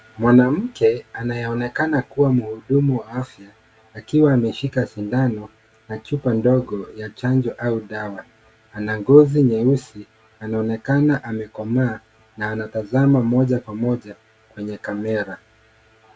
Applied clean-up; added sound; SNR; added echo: none; none; none; none.